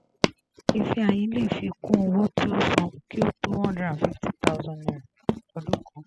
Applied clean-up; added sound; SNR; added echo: classical method spectral subtraction.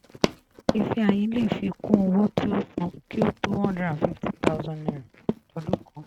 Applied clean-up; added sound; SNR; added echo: neural mask model RNNoise.